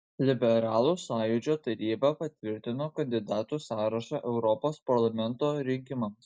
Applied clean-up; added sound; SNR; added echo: none; none; none; none.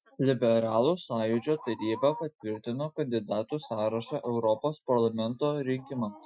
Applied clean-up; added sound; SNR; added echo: classical method Wiener filter.